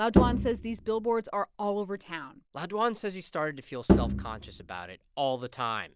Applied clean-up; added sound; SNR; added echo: none; Bowed string instrument; -4 dB; none.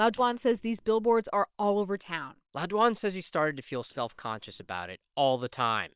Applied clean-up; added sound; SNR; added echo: neural separator model SepFormer WHAM!.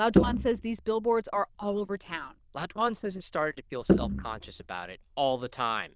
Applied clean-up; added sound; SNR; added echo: neural diffusion model UNIVERSE++.